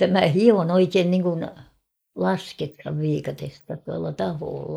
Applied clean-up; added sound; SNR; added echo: neural mask model Resemble Enhance denoiser.